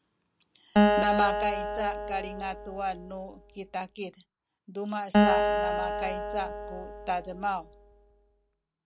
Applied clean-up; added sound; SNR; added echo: none; Acoustic guitar; -5 dB; none.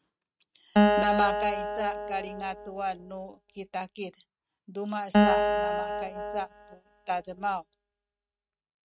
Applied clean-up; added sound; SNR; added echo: neural mask model RNNoise.